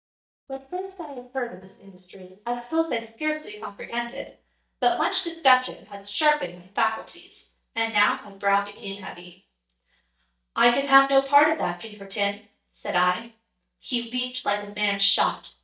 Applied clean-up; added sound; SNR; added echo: neural mask model DeepFilterNet 3.